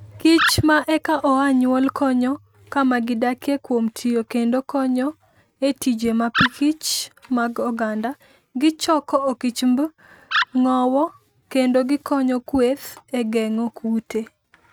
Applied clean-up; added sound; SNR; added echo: neural mask model RNNoise.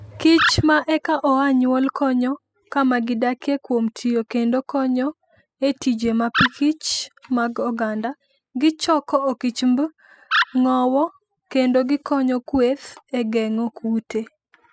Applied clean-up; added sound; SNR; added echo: classical method spectral subtraction.